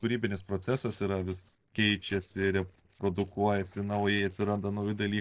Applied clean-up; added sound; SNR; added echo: neural separator model SepFormer DNS4.